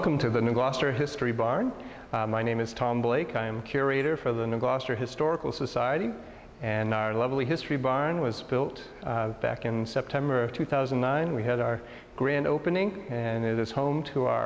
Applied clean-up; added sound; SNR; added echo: none; none; none; none.